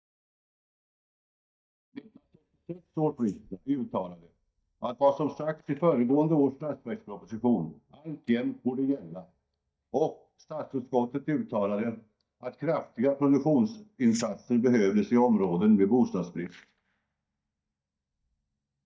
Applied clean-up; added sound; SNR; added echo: neural mask model DeepFilterNet 3.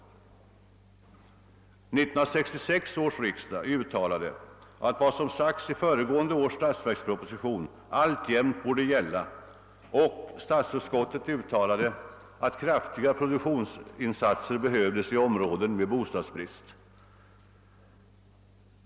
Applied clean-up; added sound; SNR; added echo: none; none; none; none.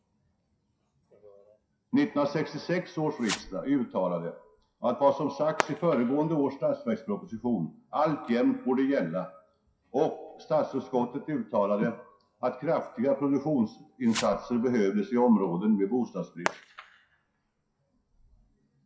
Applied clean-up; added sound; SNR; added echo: classical method WPE with log-MMSE.